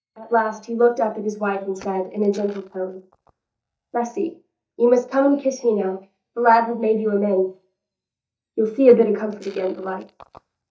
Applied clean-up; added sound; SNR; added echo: neural mask model DeepFilterNet 3.